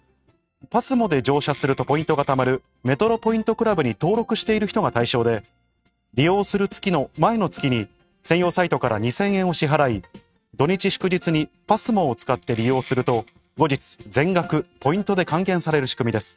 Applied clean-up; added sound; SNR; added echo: neural mask model RNNoise.